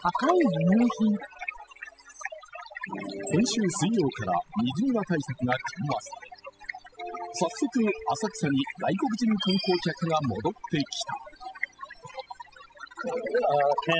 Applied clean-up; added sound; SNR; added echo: classical method spectral subtraction.